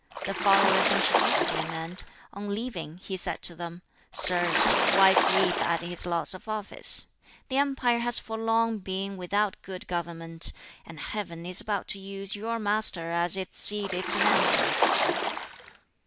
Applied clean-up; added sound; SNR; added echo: none; Water / Splash, splatter; -2 dB; none.